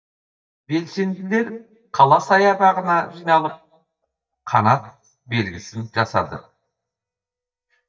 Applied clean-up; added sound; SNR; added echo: neural mask model DeepFilterNet 3.